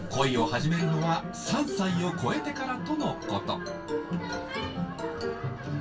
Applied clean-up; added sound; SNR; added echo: none; Wind instrument, woodwind instrument; 14 dB; reverberation time 0.1 s.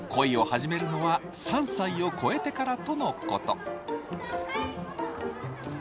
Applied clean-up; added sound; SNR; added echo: none; none; none; none.